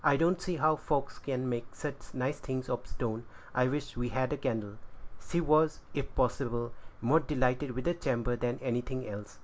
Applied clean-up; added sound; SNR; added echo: none; none; none; none.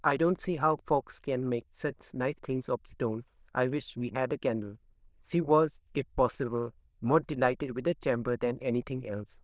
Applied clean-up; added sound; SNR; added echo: neural diffusion model UNIVERSE++.